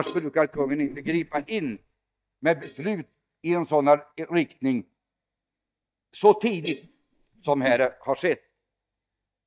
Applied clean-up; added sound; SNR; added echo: neural mask model DeepFilterNet 3.